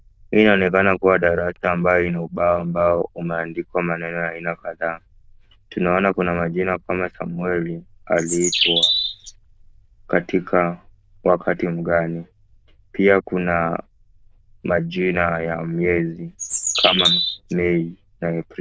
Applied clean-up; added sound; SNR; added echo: neural diffusion model UNIVERSE++.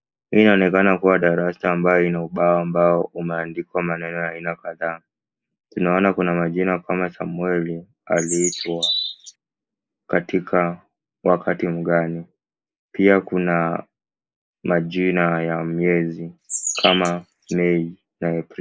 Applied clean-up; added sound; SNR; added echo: neural mask model Resemble Enhance denoiser.